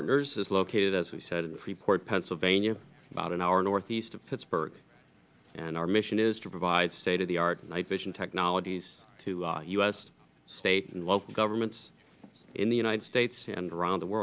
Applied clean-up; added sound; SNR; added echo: none; none; none; none.